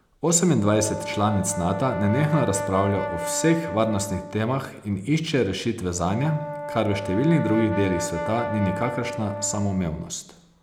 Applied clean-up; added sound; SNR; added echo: none; Brass instrument; 9 dB; none.